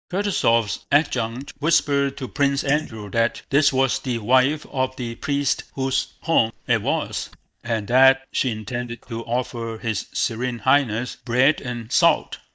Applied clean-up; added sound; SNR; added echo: neural mask model DeepFilterNet 3.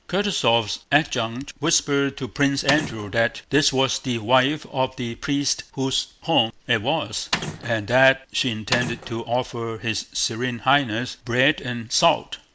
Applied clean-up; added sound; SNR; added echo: none; Mechanisms; 7 dB; none.